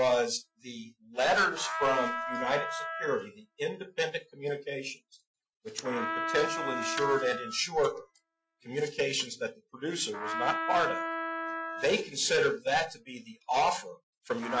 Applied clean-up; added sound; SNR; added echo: classical method Wiener filter.